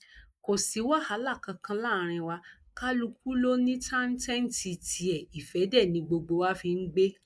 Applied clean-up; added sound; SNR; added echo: neural mask model Resemble Enhance denoiser.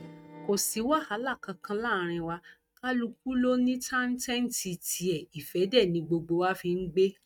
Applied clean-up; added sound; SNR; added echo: neural mask model RNNoise.